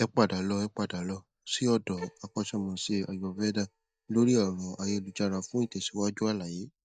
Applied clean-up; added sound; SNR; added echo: neural mask model DeepFilterNet 3.